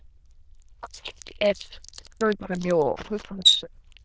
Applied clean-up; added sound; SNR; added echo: neural diffusion model UNIVERSE++.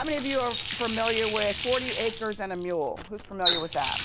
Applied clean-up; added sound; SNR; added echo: none; Water tap, faucet; 0 dB; none.